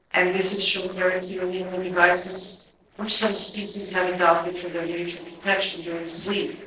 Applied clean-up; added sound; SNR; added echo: neural separator model SepFormer DNS4.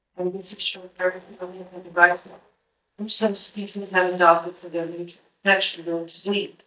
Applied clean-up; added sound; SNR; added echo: neural mask model DeepFilterNet 3.